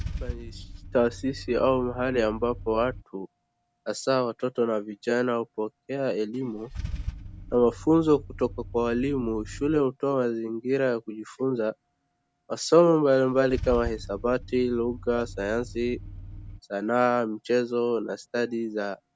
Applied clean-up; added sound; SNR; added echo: none; Idling / Engine starting / Car; 14 dB; none.